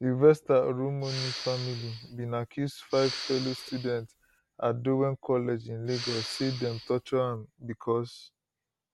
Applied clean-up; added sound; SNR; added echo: none; Respiratory sounds; 10 dB; none.